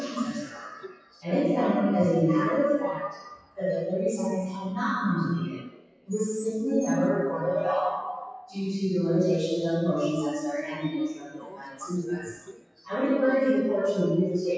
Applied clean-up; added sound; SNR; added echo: classical method WPE with log-MMSE.